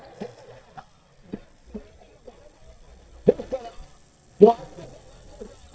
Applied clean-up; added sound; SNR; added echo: neural mask model DeepFilterNet 3.